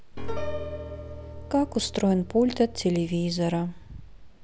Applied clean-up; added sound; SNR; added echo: none; Piano; 12 dB; none.